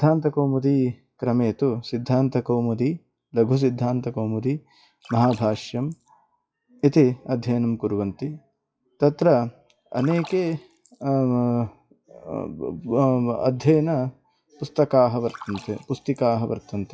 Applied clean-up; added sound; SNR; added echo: classical method WPE with log-MMSE.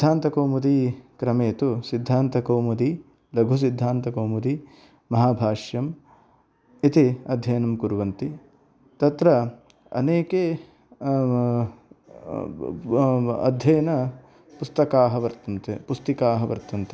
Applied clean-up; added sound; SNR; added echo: none; none; none; none.